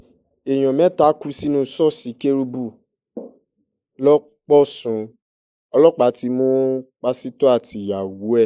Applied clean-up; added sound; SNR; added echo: neural mask model Resemble Enhance denoiser.